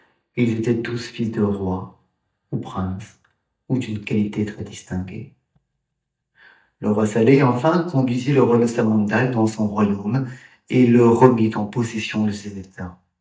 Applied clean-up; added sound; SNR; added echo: neural mask model DeepFilterNet 3.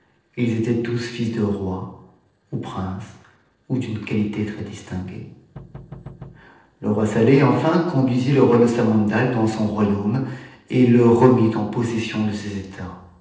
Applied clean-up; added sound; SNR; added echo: neural separator model SepFormer DNS4.